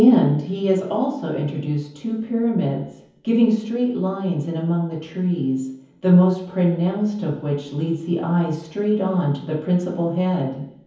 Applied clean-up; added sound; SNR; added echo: none; none; none; reverberation time 0.7 s.